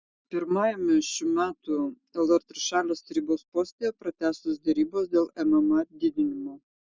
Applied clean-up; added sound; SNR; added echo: none; none; none; none.